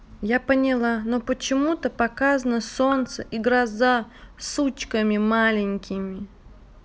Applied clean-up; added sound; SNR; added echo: none; Raindrop / Drip; 19 dB; none.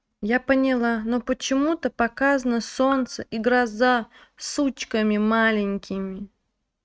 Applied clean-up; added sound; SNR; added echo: neural mask model RNNoise.